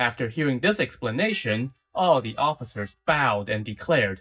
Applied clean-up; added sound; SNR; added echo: neural mask model DeepFilterNet 3.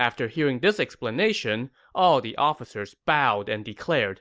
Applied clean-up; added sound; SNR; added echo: none; none; none; none.